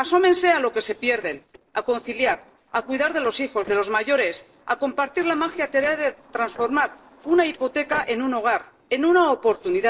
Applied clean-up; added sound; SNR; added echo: neural separator model SepFormer DNS4.